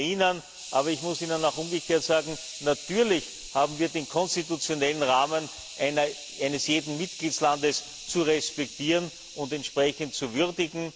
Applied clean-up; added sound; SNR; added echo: none; Hiss; 14 dB; none.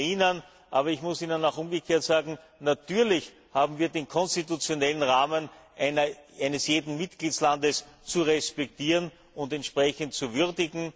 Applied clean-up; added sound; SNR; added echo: none; none; none; none.